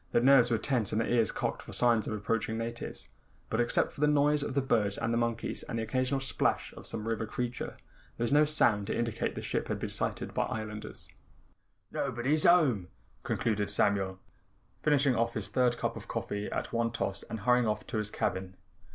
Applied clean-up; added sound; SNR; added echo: none; none; none; none.